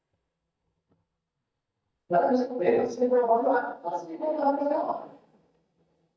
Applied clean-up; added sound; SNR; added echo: neural mask model DeepFilterNet 3.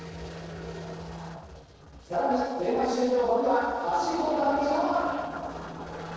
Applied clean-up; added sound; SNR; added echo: neural separator model SepFormer DNS4.